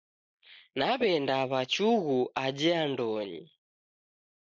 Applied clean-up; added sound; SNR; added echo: neural mask model Resemble Enhance denoiser.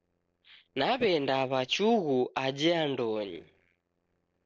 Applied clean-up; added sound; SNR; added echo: neural separator model SepFormer DNS4.